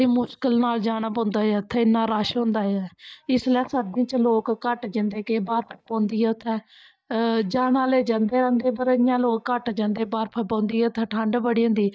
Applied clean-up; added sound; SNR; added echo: neural mask model DeepFilterNet 3.